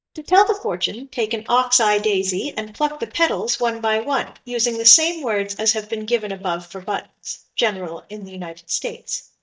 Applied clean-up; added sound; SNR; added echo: neural mask model DeepFilterNet 3.